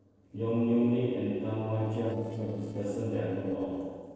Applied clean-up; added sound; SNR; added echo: neural separator model SepFormer DNS4.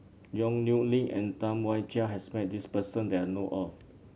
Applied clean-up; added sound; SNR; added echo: none; none; none; none.